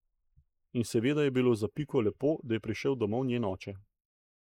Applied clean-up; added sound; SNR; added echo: neural mask model Resemble Enhance denoiser.